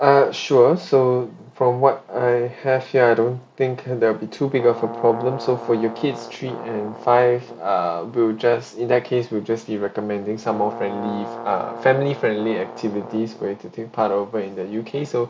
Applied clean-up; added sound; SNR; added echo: none; Brass instrument; 13 dB; none.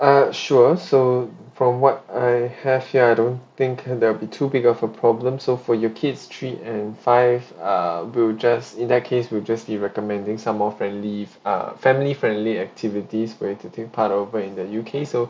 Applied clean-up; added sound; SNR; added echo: none; none; none; none.